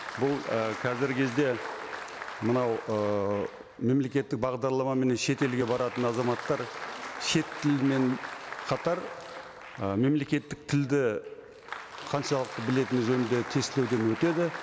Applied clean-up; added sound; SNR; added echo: none; Applause; 12 dB; none.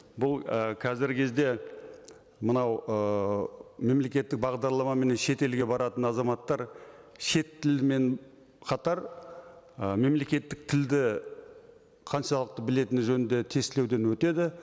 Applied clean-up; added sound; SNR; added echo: none; none; none; none.